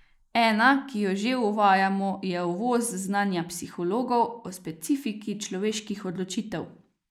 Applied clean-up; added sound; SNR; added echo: neural mask model Resemble Enhance denoiser.